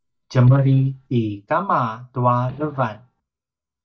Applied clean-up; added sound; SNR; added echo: neural mask model DeepFilterNet 3.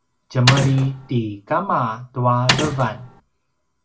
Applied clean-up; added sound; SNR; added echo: none; Mechanisms; 2 dB; reverberation time 0.2 s.